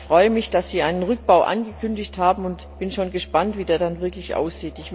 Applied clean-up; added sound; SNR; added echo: none; Musical instrument; 18 dB; none.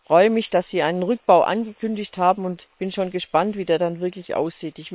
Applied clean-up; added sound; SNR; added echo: neural separator model SepFormer WHAM!.